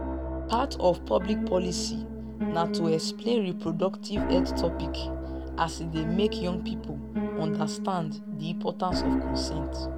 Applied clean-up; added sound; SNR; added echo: none; Piano; 1 dB; none.